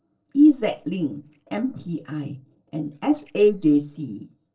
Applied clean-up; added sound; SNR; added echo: neural separator model SepFormer DNS4.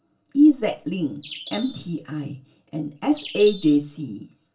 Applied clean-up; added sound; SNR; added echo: none; Bird; 17 dB; reverberation time 0.2 s.